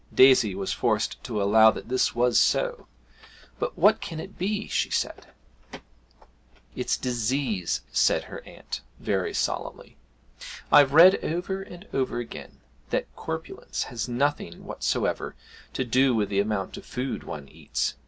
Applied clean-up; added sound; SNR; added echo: none; none; none; none.